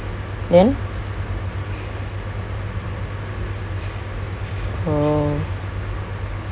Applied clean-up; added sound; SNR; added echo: none; none; none; none.